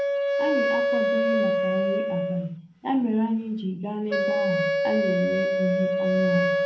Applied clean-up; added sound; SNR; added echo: none; Wind instrument, woodwind instrument; -3 dB; reverberation time 0.6 s.